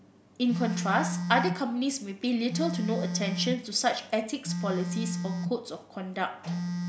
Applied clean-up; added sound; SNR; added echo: none; Telephone; 4 dB; none.